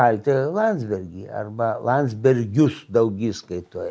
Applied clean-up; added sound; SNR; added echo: none; none; none; none.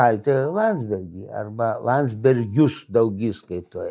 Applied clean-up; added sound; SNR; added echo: neural mask model DeepFilterNet 3.